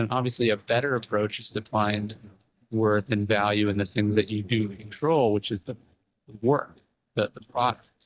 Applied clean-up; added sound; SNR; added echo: neural mask model DeepFilterNet 3.